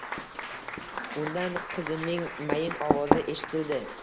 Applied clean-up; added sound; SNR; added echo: none; Applause / Crowd + Writing; -1 dB; none.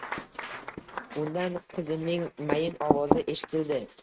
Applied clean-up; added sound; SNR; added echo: neural mask model RNNoise.